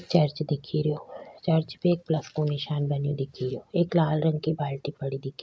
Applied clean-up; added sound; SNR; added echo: none; none; none; none.